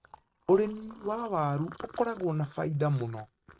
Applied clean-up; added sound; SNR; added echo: neural mask model RNNoise.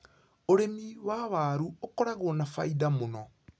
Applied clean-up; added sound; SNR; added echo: none; none; none; none.